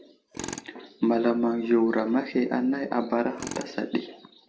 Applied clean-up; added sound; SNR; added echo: none; Tools; 17 dB; reverberation time 0.5 s.